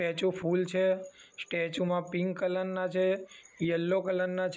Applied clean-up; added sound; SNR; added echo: none; none; none; none.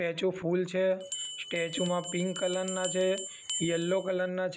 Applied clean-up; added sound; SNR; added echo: none; Bell; 8 dB; none.